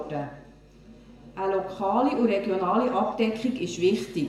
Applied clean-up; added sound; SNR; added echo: none; none; none; reverberation time 0.8 s.